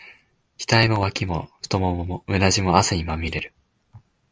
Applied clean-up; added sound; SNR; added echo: none; none; none; none.